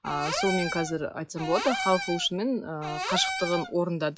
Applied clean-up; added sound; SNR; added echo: classical method log-MMSE.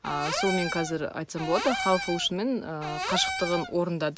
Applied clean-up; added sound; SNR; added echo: none; Cupboard open or close / Door; 5 dB; none.